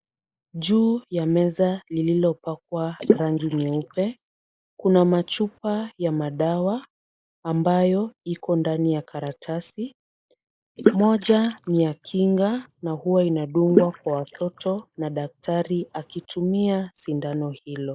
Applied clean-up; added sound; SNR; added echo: neural mask model Resemble Enhance denoiser.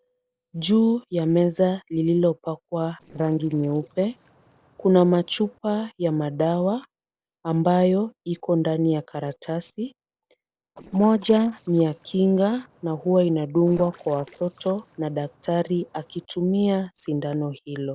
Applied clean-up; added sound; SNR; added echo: neural separator model SepFormer DNS4.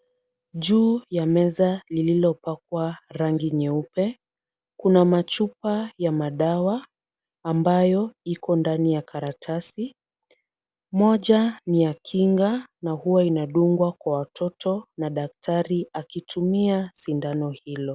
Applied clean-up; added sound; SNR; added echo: none; none; none; none.